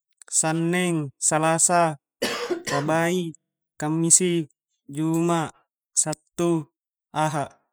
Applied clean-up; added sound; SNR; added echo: classical method spectral subtraction.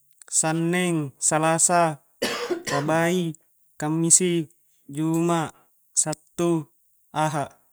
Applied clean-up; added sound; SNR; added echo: none; Cough; 5 dB; none.